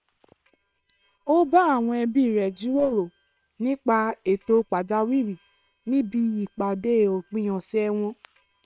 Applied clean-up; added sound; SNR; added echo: neural separator model SepFormer WHAM!.